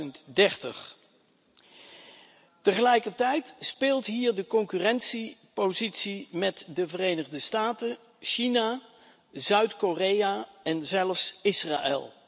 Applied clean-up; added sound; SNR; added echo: none; none; none; none.